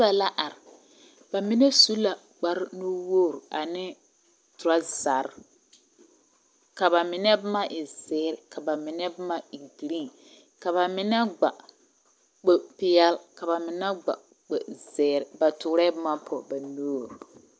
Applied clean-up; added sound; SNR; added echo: none; none; none; none.